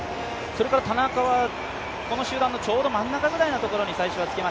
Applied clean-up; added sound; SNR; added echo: none; Bowed string instrument; 20 dB; none.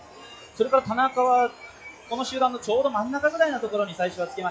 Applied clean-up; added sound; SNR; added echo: classical method log-MMSE.